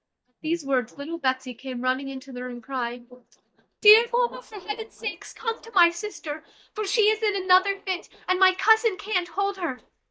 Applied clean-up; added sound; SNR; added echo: neural mask model DeepFilterNet 3.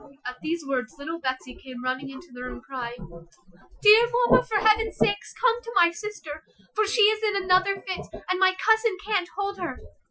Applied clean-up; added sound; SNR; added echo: classical method Wiener filter.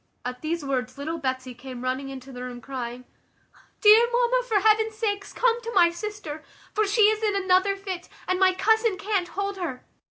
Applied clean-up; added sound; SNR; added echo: none; none; none; none.